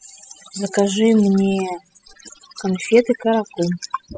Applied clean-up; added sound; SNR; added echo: classical method spectral subtraction.